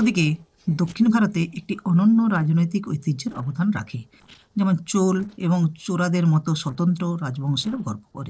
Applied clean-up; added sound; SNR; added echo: neural separator model SepFormer DNS4.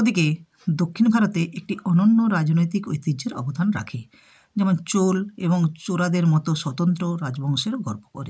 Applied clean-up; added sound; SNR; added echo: none; none; none; none.